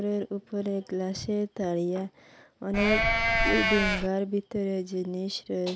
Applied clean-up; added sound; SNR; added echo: none; Livestock, farm animals, working animals; -4 dB; none.